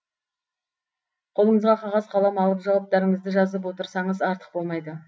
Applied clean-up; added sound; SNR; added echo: none; none; none; none.